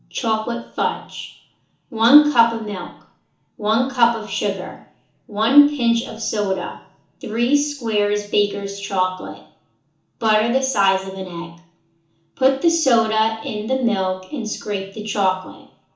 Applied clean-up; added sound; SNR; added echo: none; none; none; reverberation time 0.8 s.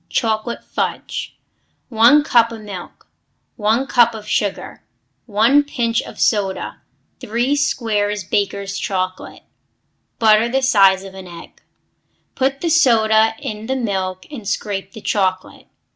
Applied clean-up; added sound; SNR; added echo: none; none; none; none.